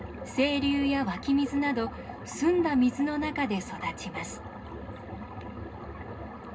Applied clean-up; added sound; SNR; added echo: none; none; none; reverberation time 0.2 s.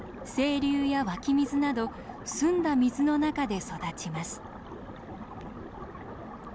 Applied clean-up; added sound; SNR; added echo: none; none; none; none.